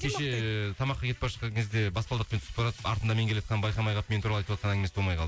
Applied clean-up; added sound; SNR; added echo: none; none; none; none.